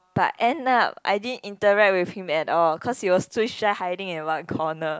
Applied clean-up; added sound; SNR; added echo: none; none; none; none.